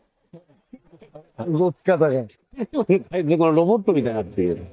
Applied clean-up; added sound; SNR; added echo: neural mask model DeepFilterNet 3.